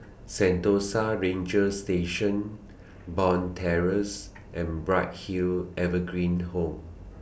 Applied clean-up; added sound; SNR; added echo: none; none; none; none.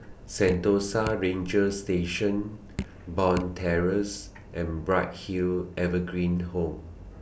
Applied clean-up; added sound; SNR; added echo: none; Drip; 12 dB; none.